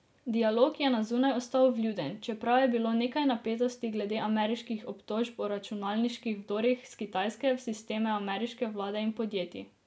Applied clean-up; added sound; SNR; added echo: none; none; none; none.